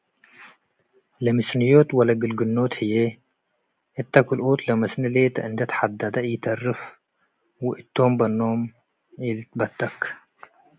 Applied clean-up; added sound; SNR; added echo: none; none; none; none.